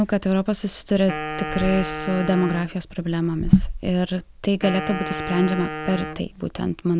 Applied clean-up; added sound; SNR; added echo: none; Wind instrument, woodwind instrument; 10 dB; none.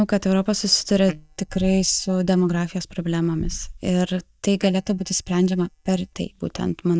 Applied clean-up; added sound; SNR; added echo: neural mask model DeepFilterNet 3.